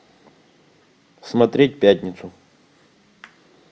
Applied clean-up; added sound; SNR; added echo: none; none; none; none.